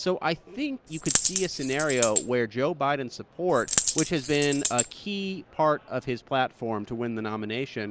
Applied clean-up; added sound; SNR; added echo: none; Coin (dropping); 1 dB; none.